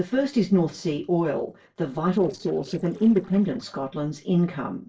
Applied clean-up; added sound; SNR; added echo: neural separator model SepFormer DNS4.